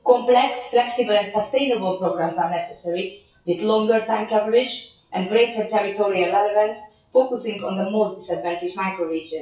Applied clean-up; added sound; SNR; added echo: classical method WPE with log-MMSE.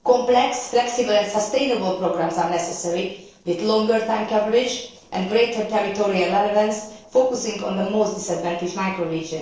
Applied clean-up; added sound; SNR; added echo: neural separator model SepFormer DNS4.